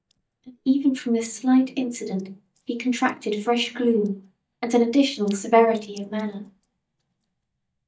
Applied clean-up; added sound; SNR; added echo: neural mask model DeepFilterNet 3.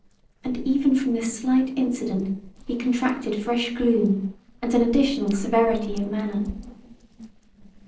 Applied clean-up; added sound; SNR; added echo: neural separator model SepFormer DNS4.